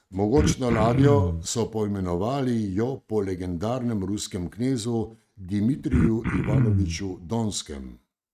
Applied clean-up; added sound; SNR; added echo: neural mask model RNNoise.